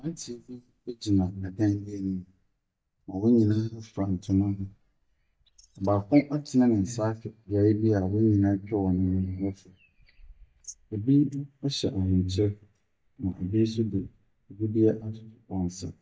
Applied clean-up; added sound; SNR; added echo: neural mask model DeepFilterNet 3.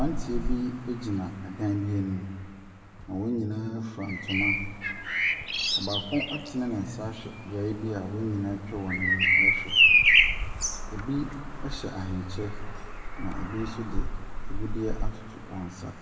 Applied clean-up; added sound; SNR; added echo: none; Bird vocalization, bird call, bird song; -4 dB; reverberation time 1.7 s.